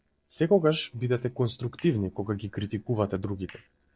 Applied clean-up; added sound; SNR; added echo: neural separator model SepFormer DNS4.